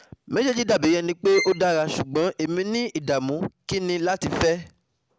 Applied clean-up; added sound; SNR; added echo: none; Bowed string instrument; 11 dB; none.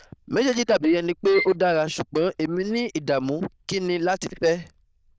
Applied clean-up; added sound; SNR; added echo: neural diffusion model UNIVERSE++.